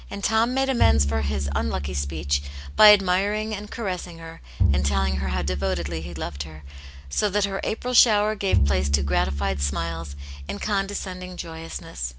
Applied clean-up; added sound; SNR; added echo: none; Bowed string instrument; 0 dB; none.